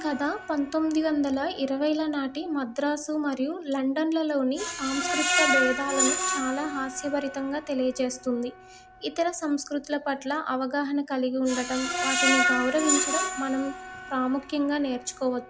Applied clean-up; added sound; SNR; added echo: none; Screech; 4 dB; none.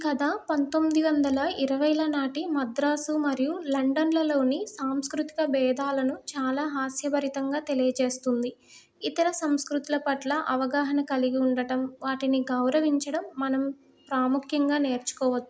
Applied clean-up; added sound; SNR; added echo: none; none; none; none.